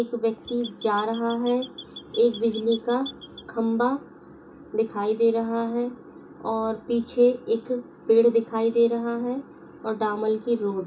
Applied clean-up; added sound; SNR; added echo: none; Squeak / Chirp, tweet; 7 dB; reverberation time 0.2 s.